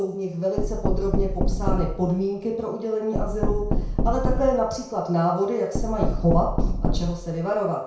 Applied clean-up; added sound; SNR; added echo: none; Knock; 0 dB; reverberation time 0.5 s.